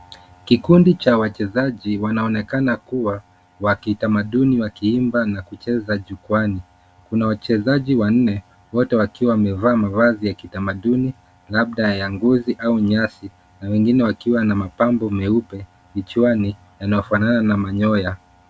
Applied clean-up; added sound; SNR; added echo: none; none; none; none.